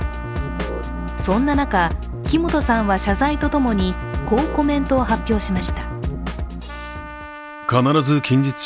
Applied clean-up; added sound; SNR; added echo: none; Trumpet; 16 dB; none.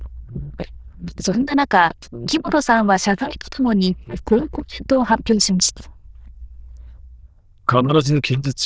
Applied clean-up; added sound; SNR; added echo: neural diffusion model UNIVERSE++.